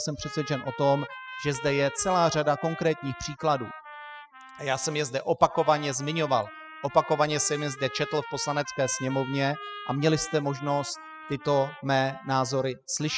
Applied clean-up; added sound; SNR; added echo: classical method spectral subtraction.